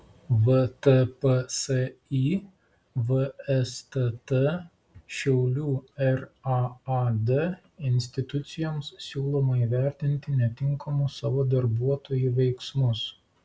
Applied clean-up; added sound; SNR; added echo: none; none; none; none.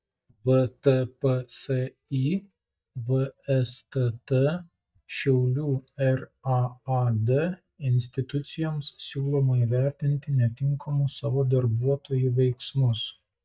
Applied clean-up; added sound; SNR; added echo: neural mask model DeepFilterNet 3.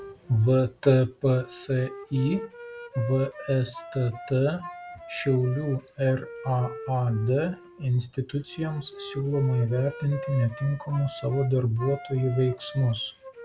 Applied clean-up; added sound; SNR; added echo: none; Wind instrument, woodwind instrument; 15 dB; none.